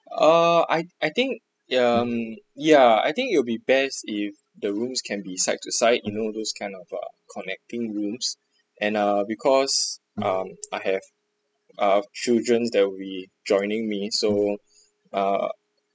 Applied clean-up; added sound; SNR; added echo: classical method spectral subtraction.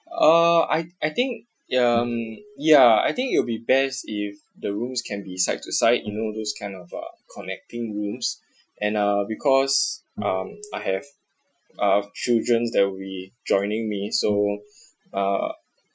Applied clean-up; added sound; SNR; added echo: classical method Wiener filter.